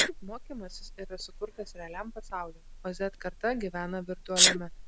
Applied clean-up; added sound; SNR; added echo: none; Sneeze; -4 dB; none.